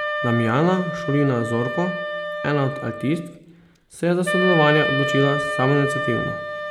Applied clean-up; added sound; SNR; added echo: none; Wind instrument, woodwind instrument; 4 dB; none.